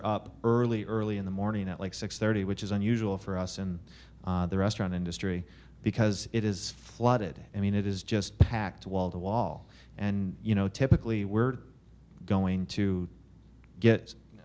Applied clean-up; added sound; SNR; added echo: none; none; none; none.